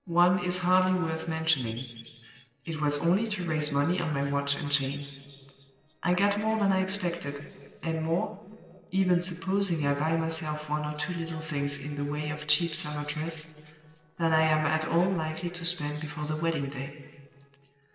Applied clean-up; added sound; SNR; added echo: neural separator model SepFormer DNS4.